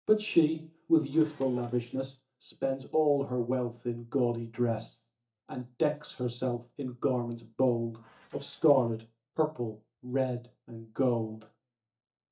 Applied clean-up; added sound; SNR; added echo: neural mask model DeepFilterNet 3.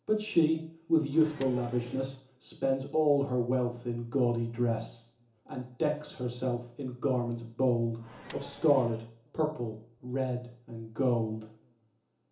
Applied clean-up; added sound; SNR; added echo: none; Microwave oven; 17 dB; reverberation time 0.7 s.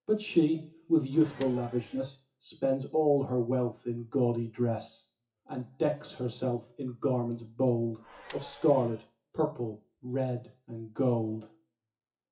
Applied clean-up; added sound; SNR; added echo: classical method WPE with log-MMSE.